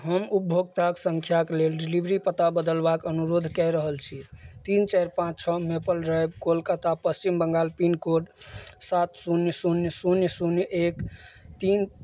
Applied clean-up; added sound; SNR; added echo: none; none; none; none.